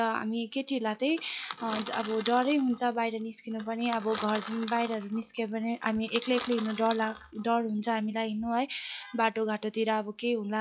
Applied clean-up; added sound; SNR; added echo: classical method log-MMSE.